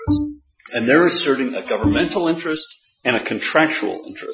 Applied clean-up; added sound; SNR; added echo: classical method Wiener filter.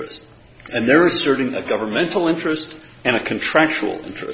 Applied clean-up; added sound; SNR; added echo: none; none; none; none.